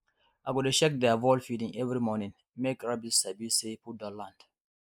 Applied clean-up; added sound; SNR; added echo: neural mask model Resemble Enhance denoiser.